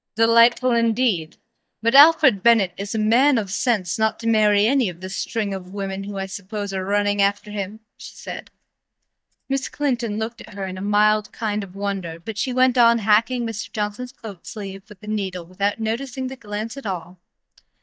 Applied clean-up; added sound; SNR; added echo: neural mask model DeepFilterNet 3.